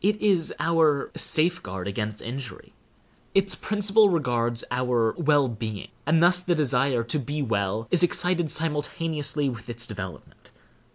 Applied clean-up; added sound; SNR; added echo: none; none; none; none.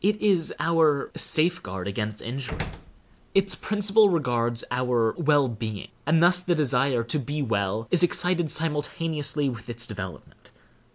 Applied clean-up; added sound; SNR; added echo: none; Slam; 13 dB; none.